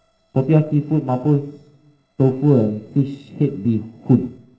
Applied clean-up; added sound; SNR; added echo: neural separator model SepFormer DNS4.